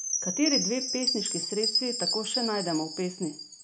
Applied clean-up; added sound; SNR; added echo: none; Chime; 0 dB; none.